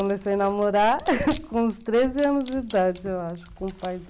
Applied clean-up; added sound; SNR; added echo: none; Walk, footsteps + Wood; 17 dB; none.